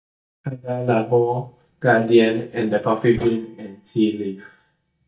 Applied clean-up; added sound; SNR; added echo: neural mask model DeepFilterNet 3.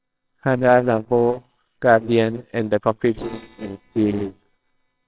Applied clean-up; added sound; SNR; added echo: neural separator model SepFormer WHAMR!.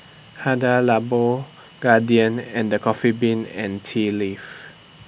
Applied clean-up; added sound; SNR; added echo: none; none; none; none.